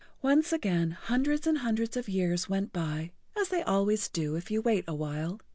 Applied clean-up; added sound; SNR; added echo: none; none; none; none.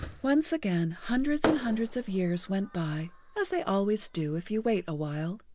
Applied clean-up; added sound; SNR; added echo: none; Fireworks; 12 dB; none.